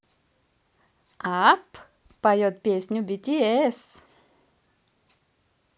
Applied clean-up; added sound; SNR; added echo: none; none; none; none.